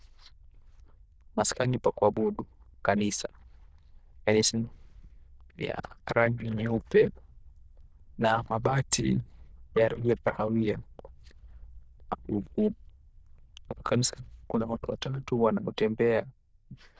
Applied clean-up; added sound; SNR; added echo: neural diffusion model UNIVERSE++.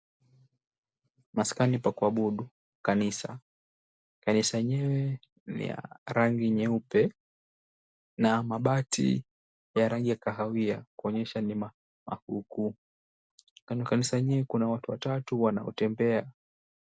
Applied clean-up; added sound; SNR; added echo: none; none; none; none.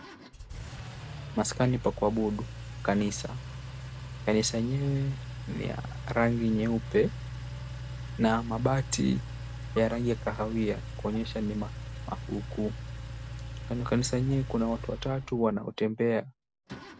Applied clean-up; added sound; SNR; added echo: none; Engine; 9 dB; none.